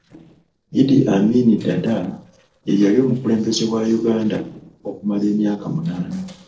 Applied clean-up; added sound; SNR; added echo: neural separator model SepFormer DNS4.